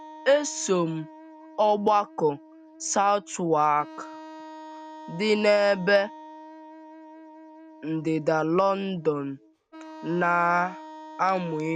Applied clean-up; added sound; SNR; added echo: none; Wind instrument, woodwind instrument; 18 dB; none.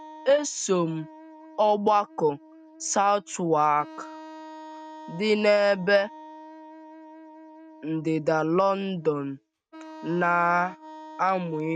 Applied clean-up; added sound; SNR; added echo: neural mask model RNNoise.